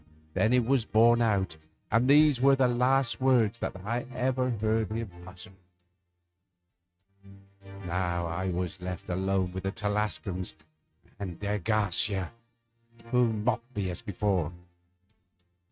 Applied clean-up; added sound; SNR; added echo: neural mask model RNNoise.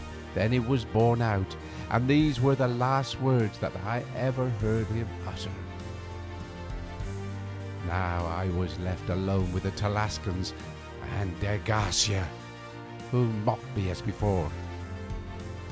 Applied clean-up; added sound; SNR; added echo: none; Musical instrument; 9 dB; none.